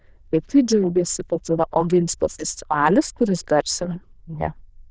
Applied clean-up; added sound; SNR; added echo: neural diffusion model UNIVERSE++.